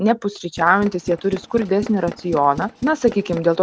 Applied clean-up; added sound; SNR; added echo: none; Tools; 14 dB; none.